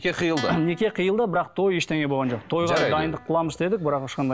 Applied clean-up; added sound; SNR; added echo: none; Guitar; 14 dB; none.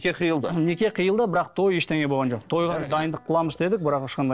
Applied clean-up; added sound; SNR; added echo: neural separator model SepFormer DNS4.